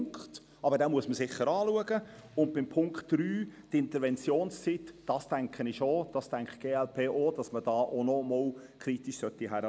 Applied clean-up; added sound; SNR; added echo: none; none; none; none.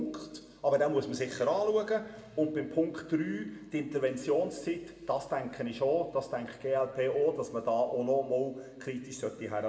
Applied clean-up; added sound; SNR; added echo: none; none; none; reverberation time 1.1 s.